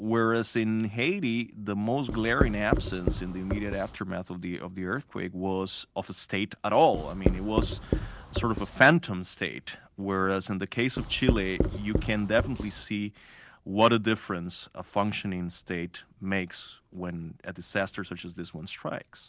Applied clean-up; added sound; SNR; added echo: none; Writing; 1 dB; none.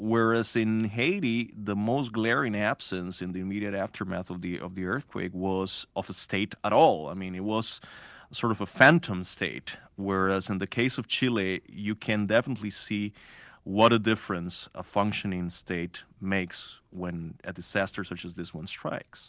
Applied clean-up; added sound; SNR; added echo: none; none; none; none.